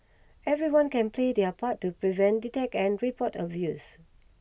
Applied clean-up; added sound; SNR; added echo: none; none; none; none.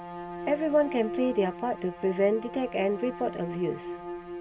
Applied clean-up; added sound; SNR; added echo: none; Bowed string instrument; 9 dB; none.